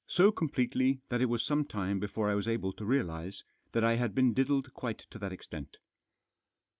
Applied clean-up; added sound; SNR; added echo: none; none; none; none.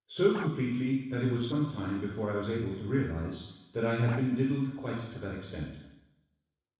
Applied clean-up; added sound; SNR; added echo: neural separator model SepFormer DNS4.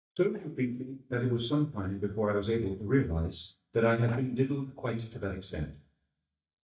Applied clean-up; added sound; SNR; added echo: neural mask model DeepFilterNet 3.